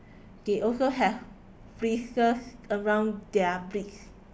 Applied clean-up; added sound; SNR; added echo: none; none; none; none.